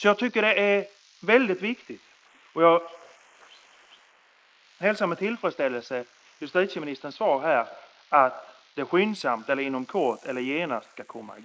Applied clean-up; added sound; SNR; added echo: neural mask model Resemble Enhance denoiser.